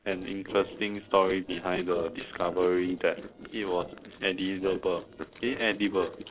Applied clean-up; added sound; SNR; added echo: neural separator model SepFormer DNS4.